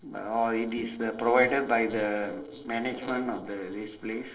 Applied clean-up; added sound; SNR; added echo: neural separator model SepFormer DNS4.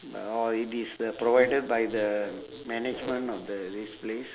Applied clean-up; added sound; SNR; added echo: none; none; none; none.